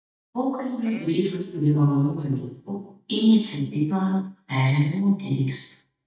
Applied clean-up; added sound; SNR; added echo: neural mask model DeepFilterNet 3.